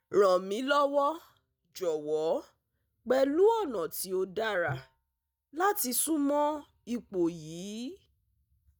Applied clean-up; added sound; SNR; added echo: neural mask model DeepFilterNet 3.